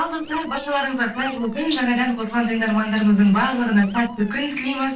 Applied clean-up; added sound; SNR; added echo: neural separator model SepFormer DNS4.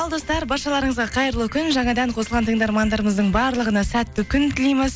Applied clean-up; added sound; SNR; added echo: none; none; none; none.